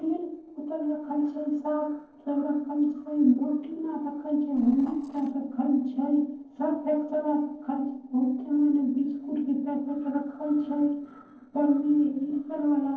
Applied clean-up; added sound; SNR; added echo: neural separator model SepFormer DNS4.